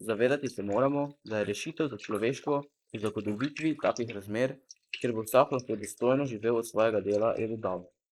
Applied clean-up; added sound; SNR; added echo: neural mask model Resemble Enhance denoiser.